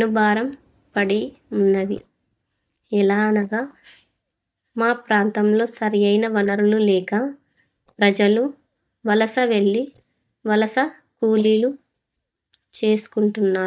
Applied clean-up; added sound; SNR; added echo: neural mask model DeepFilterNet 3.